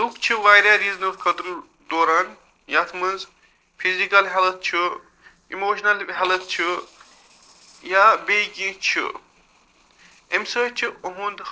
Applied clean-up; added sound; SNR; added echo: neural separator model SepFormer DNS4.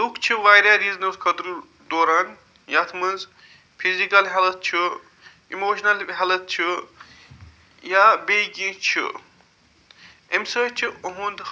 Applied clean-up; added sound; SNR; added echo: none; none; none; none.